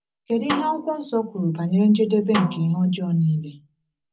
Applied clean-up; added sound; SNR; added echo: none; Snare drum; 12 dB; reverberation time 0.4 s.